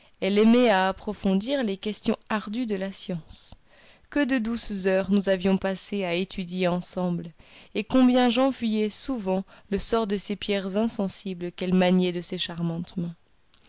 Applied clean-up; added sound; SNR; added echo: none; none; none; none.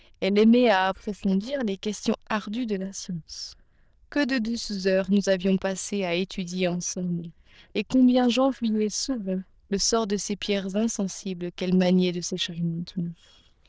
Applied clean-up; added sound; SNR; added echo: neural diffusion model UNIVERSE++.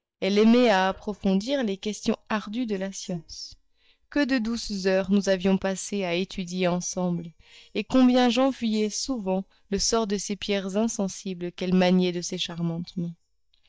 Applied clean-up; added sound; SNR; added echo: neural mask model DeepFilterNet 3.